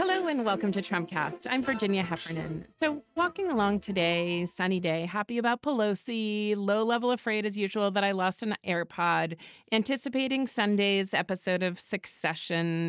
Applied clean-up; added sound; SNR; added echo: neural mask model RNNoise.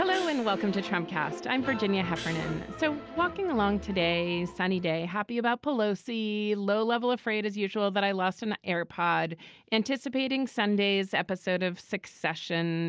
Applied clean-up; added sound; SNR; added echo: none; Gong; 18 dB; none.